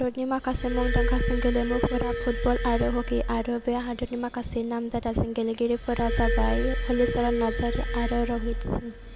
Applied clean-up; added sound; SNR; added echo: none; Glass; 2 dB; none.